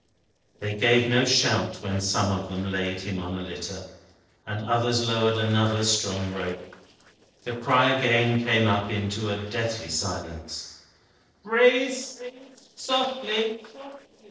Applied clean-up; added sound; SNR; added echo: neural separator model SepFormer DNS4.